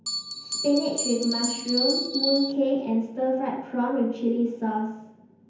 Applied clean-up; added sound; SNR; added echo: none; Bell; 3 dB; reverberation time 0.9 s.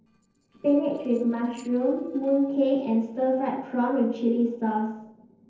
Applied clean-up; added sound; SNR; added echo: neural separator model SepFormer DNS4.